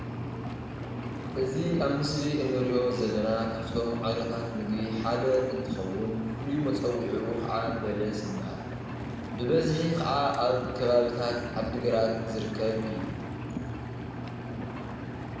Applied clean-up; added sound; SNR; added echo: none; Engine; 6 dB; reverberation time 1.2 s.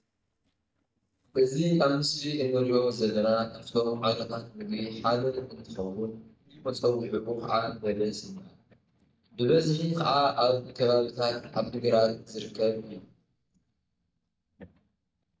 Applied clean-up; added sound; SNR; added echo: neural mask model DeepFilterNet 3.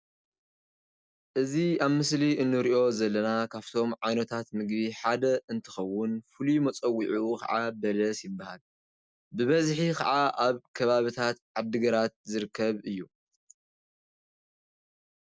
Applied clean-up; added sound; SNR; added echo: none; none; none; none.